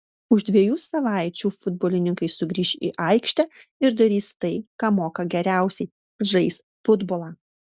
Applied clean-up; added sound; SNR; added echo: none; none; none; none.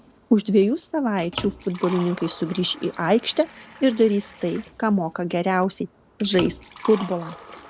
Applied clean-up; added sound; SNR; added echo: none; Liquid; 16 dB; none.